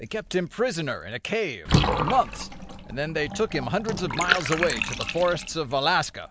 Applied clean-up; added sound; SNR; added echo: none; Bathtub (filling or washing) / Water; 3 dB; none.